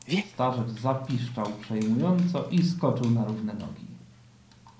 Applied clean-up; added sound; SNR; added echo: none; Dog; 12 dB; reverberation time 0.5 s.